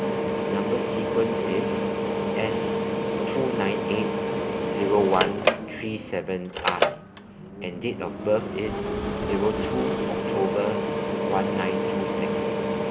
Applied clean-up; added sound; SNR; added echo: none; Mechanical fan; -3 dB; none.